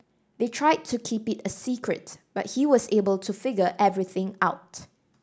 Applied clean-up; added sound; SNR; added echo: none; none; none; none.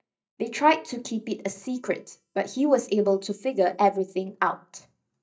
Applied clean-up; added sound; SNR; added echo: neural mask model DeepFilterNet 3.